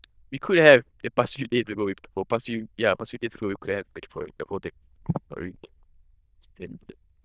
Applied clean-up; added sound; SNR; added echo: neural diffusion model UNIVERSE++.